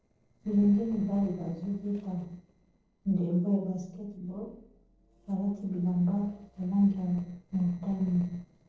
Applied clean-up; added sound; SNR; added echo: neural separator model SepFormer DNS4.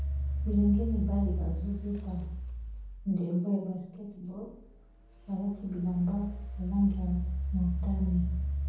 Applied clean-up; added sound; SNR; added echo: none; Engine; 2 dB; reverberation time 0.9 s.